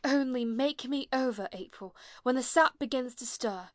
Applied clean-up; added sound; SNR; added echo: none; none; none; none.